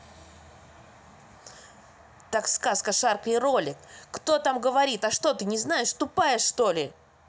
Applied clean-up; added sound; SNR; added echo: none; none; none; none.